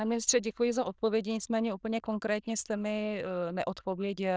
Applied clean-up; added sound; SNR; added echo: neural diffusion model UNIVERSE++.